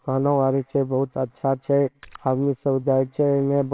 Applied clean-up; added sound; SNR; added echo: neural separator model SepFormer WHAMR!.